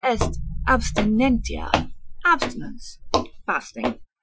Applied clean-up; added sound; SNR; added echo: classical method Wiener filter.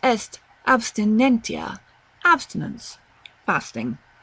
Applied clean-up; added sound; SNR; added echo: none; none; none; none.